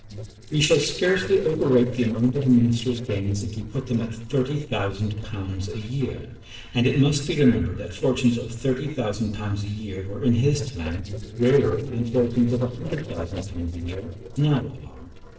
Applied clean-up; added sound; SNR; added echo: neural separator model SepFormer DNS4.